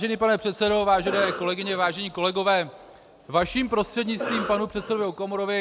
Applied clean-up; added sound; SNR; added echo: none; Cough; 11 dB; none.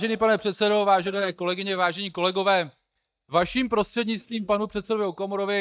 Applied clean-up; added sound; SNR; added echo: neural mask model DeepFilterNet 3.